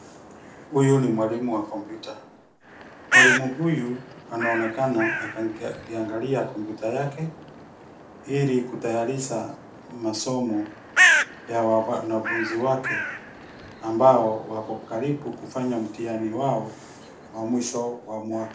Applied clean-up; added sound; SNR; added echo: none; Bird; 3 dB; reverberation time 0.4 s.